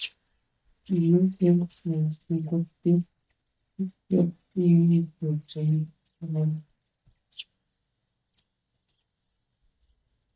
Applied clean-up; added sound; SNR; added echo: neural mask model DeepFilterNet 3.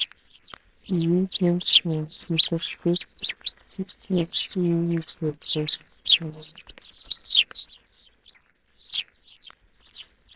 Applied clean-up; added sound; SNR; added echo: neural separator model SepFormer WHAMR!.